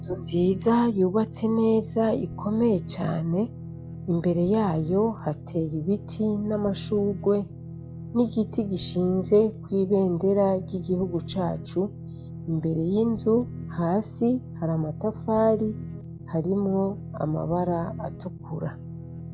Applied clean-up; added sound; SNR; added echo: none; Guitar; 12 dB; none.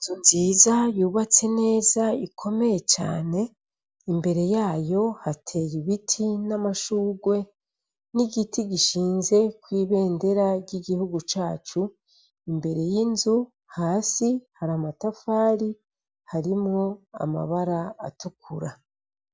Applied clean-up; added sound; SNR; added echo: none; none; none; none.